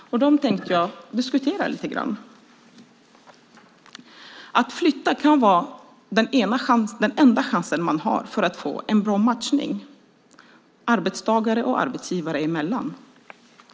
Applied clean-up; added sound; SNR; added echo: none; none; none; none.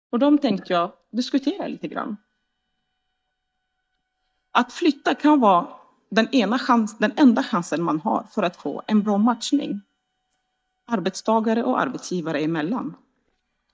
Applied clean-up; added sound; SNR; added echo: neural mask model DeepFilterNet 3.